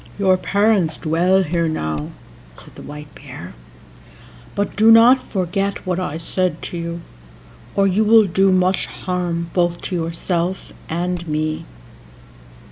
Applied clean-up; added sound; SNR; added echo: none; Hammer; 16 dB; none.